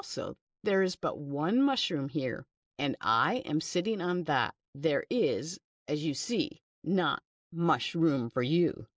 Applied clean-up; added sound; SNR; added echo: neural mask model Resemble Enhance denoiser.